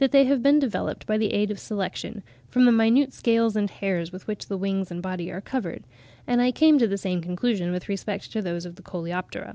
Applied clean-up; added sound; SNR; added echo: none; none; none; none.